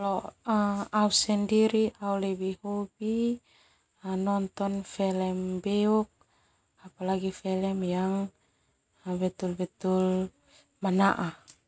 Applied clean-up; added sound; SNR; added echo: none; none; none; none.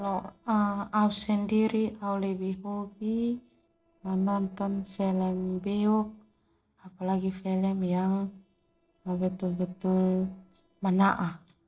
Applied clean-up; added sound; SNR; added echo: neural separator model SepFormer DNS4.